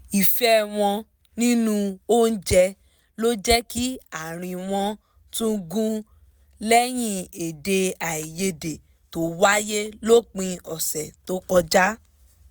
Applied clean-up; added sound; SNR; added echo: none; none; none; none.